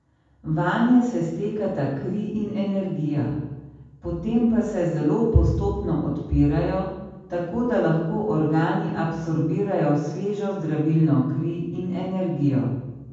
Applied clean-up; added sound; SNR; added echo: none; none; none; reverberation time 1.2 s.